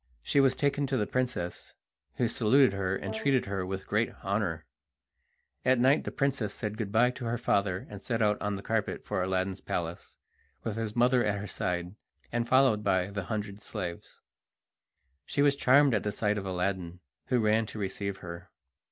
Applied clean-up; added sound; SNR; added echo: none; Brass instrument; 18 dB; none.